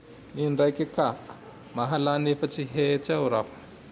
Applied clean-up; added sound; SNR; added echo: none; none; none; none.